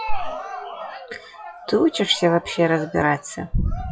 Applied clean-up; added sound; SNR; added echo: classical method WPE with log-MMSE.